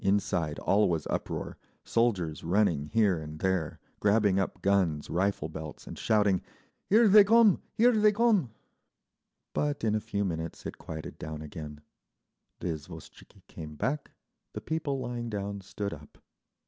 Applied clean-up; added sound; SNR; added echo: none; none; none; none.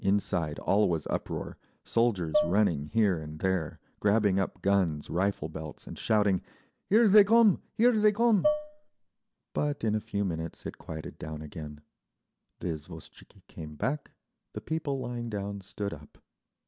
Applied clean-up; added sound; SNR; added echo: none; Dishes, pots, and pans; 3 dB; none.